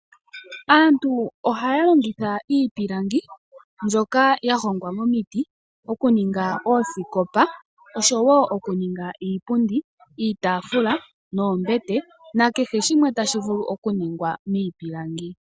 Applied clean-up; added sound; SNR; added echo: none; none; none; none.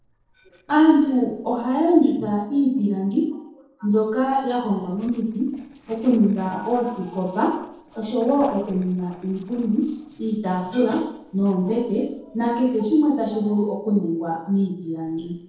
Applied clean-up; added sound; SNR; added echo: neural separator model SepFormer DNS4.